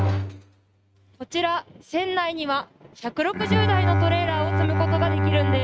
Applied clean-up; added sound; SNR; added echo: neural mask model RNNoise.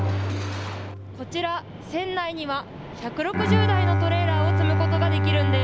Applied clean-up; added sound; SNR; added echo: none; Bowed string instrument; -5 dB; none.